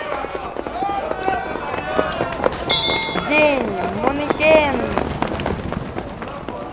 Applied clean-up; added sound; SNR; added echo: none; Livestock, farm animals, working animals; -1 dB; none.